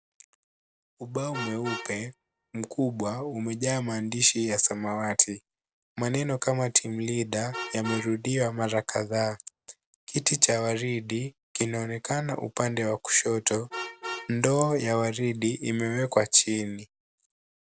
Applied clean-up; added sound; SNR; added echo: none; Vehicle horn, car horn, honking; 17 dB; none.